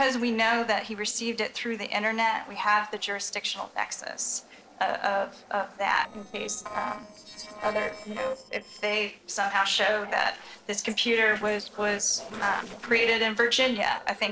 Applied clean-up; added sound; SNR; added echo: neural separator model SepFormer DNS4.